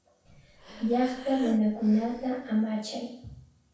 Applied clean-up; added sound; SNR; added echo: none; Breathing; 16 dB; reverberation time 0.6 s.